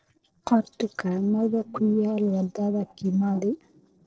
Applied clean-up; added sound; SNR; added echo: neural separator model SepFormer DNS4.